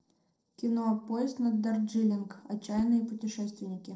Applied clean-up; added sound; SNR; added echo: neural separator model SepFormer DNS4.